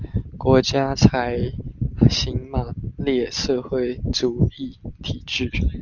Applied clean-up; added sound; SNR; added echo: none; none; none; none.